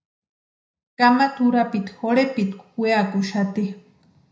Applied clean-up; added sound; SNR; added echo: none; none; none; reverberation time 0.5 s.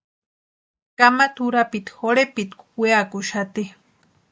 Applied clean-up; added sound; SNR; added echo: none; none; none; none.